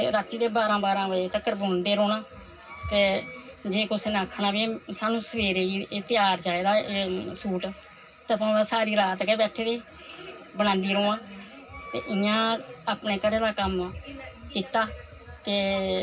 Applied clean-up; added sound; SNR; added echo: none; Wind instrument, woodwind instrument; 17 dB; reverberation time 0.4 s.